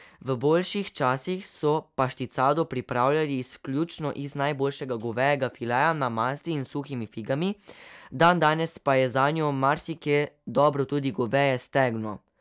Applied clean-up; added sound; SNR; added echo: none; none; none; none.